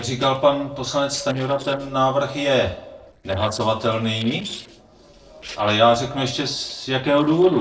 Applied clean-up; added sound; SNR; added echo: neural separator model SepFormer DNS4.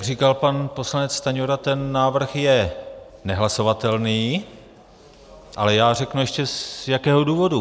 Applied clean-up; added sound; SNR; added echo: none; none; none; none.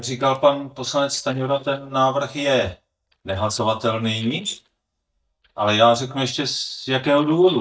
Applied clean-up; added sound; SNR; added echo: neural mask model DeepFilterNet 3.